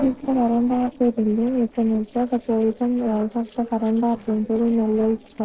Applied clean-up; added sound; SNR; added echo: neural separator model SepFormer DNS4.